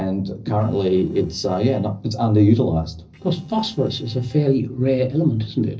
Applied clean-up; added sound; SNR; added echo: neural separator model SepFormer DNS4.